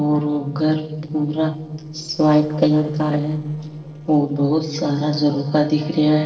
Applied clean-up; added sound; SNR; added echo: neural separator model SepFormer DNS4.